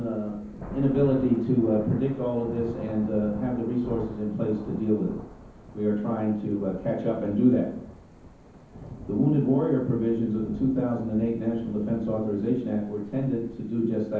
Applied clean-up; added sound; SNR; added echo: none; Thunder / Rain; 16 dB; reverberation time 0.7 s.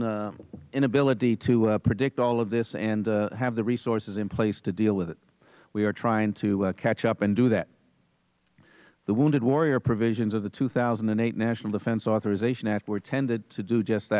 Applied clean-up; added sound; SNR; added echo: none; none; none; none.